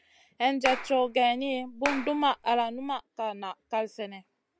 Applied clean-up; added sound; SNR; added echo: none; Clapping; 9 dB; none.